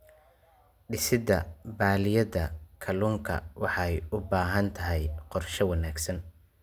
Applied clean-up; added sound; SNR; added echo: none; none; none; none.